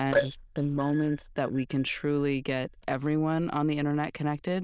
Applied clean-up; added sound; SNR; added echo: neural diffusion model UNIVERSE++.